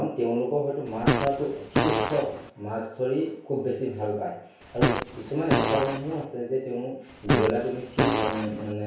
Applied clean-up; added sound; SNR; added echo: none; Fart; -2 dB; reverberation time 0.6 s.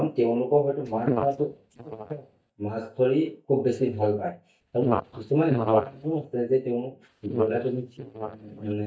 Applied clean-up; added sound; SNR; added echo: neural mask model DeepFilterNet 3.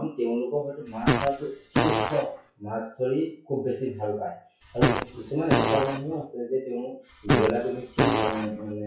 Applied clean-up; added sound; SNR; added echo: classical method WPE with log-MMSE.